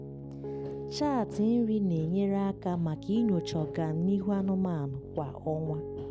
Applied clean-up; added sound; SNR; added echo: none; Piano; 10 dB; none.